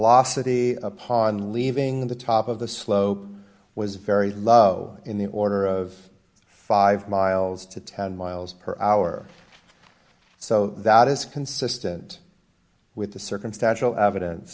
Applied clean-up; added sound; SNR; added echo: none; none; none; none.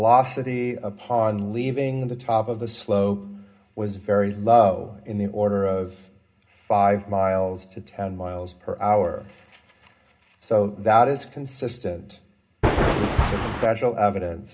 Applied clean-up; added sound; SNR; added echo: none; Thunder; -2 dB; reverberation time 0.2 s.